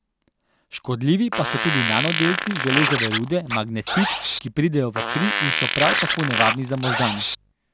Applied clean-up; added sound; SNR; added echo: none; Scratching (performance technique) + Fart; 0 dB; none.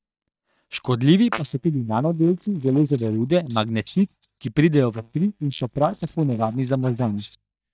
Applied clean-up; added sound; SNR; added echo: neural mask model DeepFilterNet 3.